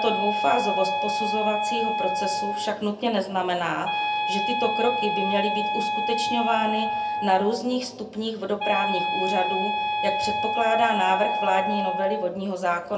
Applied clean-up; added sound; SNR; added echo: none; Wind instrument, woodwind instrument; 1 dB; reverberation time 0.3 s.